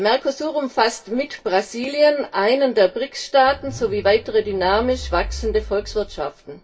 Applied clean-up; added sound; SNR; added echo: none; Zipper (clothing); 12 dB; reverberation time 0.2 s.